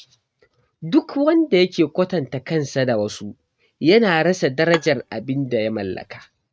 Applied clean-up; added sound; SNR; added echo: neural mask model RNNoise.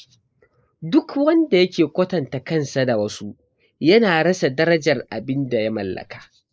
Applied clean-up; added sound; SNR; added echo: neural mask model Resemble Enhance denoiser.